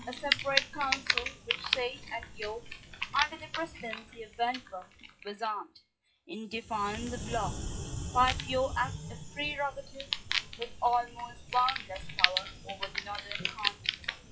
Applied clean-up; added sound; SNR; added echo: classical method WPE with log-MMSE.